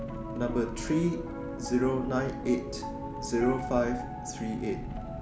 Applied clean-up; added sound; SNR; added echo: none; Engine + Piano; 5 dB; none.